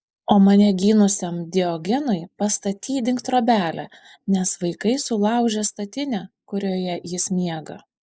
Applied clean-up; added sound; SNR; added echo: neural mask model Resemble Enhance denoiser.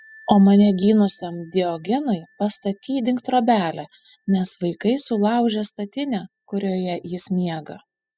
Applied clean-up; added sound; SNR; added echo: classical method spectral subtraction.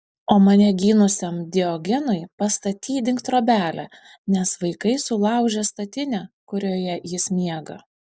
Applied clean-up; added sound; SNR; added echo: none; none; none; none.